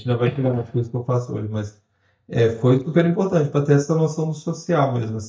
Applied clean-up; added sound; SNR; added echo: neural mask model DeepFilterNet 3.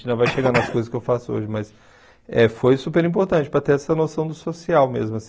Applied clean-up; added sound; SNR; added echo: none; none; none; none.